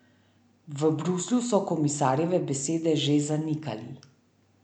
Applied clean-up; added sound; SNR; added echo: none; none; none; none.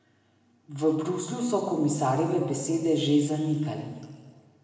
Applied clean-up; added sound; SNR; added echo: none; none; none; reverberation time 1.7 s.